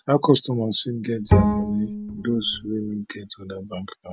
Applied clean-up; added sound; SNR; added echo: none; Bowed string instrument; -2 dB; none.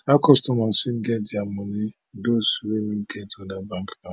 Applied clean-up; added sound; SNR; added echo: none; none; none; none.